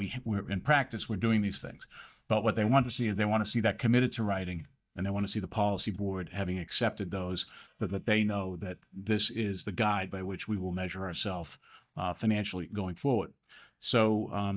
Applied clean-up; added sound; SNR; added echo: neural mask model DeepFilterNet 3.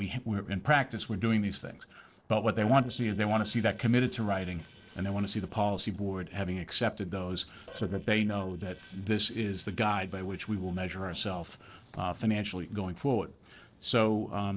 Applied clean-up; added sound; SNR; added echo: neural separator model SepFormer DNS4.